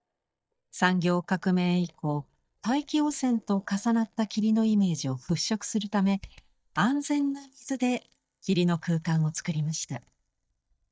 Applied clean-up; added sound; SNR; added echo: neural mask model DeepFilterNet 3.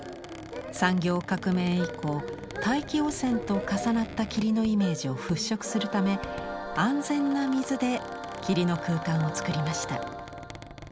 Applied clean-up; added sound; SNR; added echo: none; Squeak; 16 dB; none.